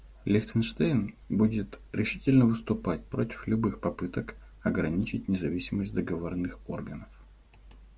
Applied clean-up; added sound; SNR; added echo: none; none; none; none.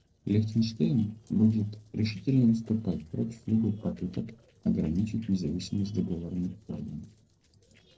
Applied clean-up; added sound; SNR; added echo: neural separator model SepFormer DNS4.